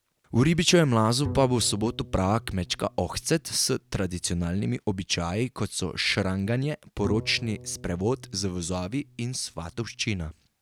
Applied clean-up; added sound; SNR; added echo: none; Bowed string instrument; 14 dB; none.